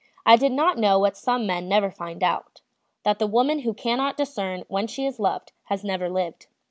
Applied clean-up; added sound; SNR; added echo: none; none; none; none.